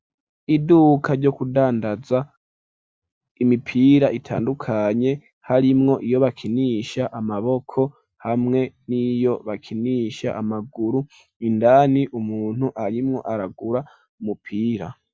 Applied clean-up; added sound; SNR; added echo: none; none; none; none.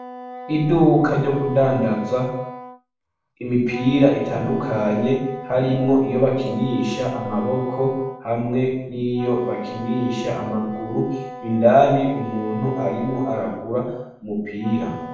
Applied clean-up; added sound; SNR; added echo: none; Wind instrument, woodwind instrument; 13 dB; reverberation time 0.7 s.